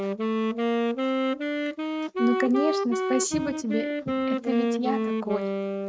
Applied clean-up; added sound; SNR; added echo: neural mask model RNNoise.